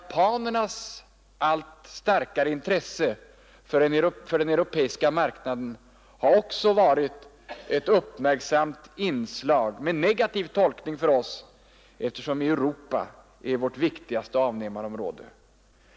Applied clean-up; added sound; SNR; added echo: none; none; none; none.